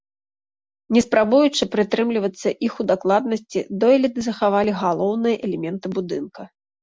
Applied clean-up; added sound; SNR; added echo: none; none; none; none.